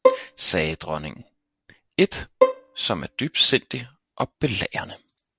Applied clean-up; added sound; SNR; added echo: neural separator model SepFormer DNS4.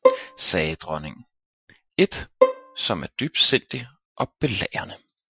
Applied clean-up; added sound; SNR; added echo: classical method Wiener filter.